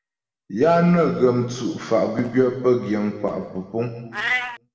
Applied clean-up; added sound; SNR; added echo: none; Meow; 13 dB; reverberation time 1.3 s.